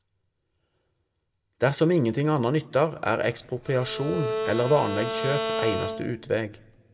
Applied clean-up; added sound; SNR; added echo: none; Bowed string instrument; 5 dB; reverberation time 0.6 s.